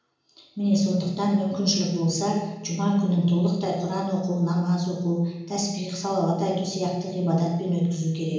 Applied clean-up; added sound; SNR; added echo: none; none; none; reverberation time 1.0 s.